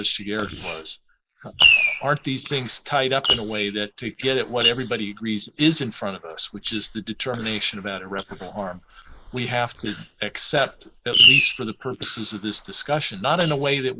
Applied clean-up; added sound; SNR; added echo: neural mask model Resemble Enhance denoiser.